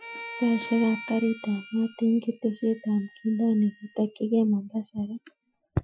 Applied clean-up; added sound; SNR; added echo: classical method Wiener filter.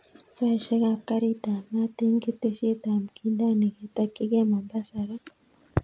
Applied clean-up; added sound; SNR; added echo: none; none; none; none.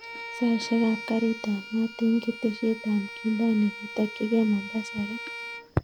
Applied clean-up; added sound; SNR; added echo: none; Bowed string instrument; 12 dB; none.